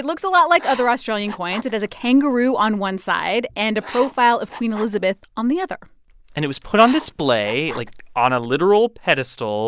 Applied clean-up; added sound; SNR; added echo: none; Writing; 18 dB; none.